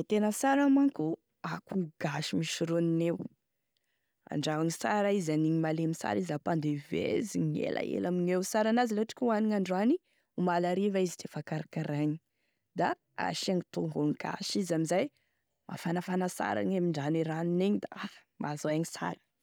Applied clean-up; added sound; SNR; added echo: none; none; none; none.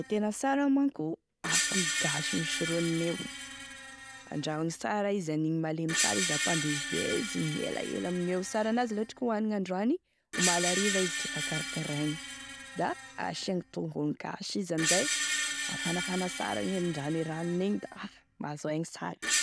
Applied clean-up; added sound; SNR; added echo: none; Screech; 3 dB; none.